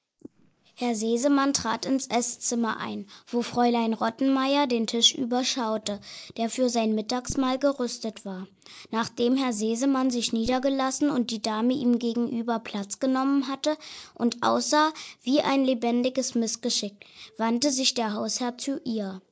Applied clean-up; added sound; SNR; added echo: neural mask model Resemble Enhance denoiser.